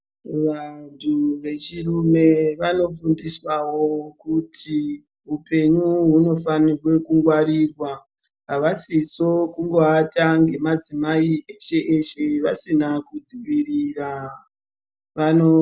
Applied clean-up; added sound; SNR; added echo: none; none; none; none.